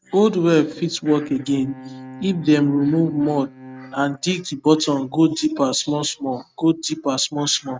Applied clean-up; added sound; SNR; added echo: neural mask model RNNoise.